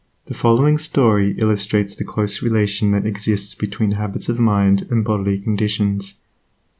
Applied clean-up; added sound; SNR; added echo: none; none; none; none.